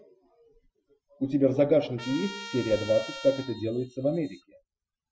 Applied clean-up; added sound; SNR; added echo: classical method Wiener filter.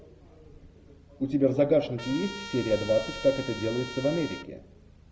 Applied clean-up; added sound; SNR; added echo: none; Trumpet; 12 dB; none.